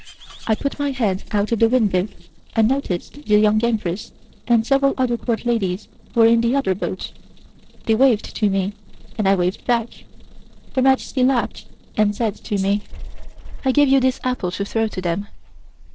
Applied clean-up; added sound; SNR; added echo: neural separator model SepFormer DNS4.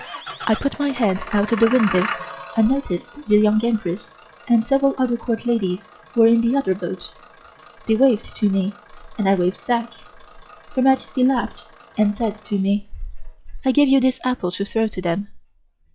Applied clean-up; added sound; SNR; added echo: classical method log-MMSE.